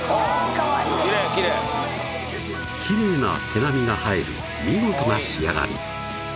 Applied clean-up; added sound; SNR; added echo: none; none; none; none.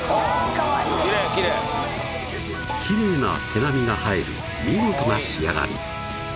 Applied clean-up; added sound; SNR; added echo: none; Wind + Bowed string instrument; 13 dB; none.